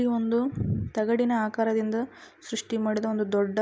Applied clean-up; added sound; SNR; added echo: none; none; none; none.